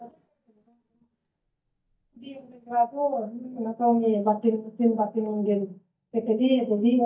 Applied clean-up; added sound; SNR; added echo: neural mask model DeepFilterNet 3.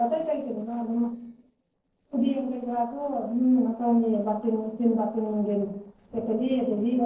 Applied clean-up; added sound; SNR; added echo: neural separator model SepFormer DNS4.